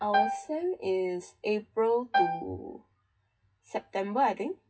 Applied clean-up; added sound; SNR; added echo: classical method WPE with log-MMSE.